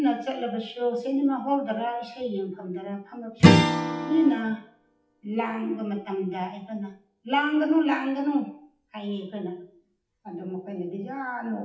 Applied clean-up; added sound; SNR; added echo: classical method WPE with log-MMSE.